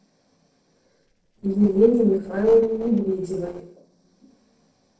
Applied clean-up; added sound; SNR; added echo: neural separator model SepFormer DNS4.